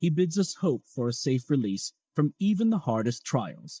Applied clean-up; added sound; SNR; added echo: neural mask model DeepFilterNet 3.